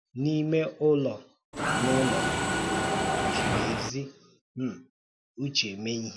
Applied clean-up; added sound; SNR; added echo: none; Mechanisms; -3 dB; none.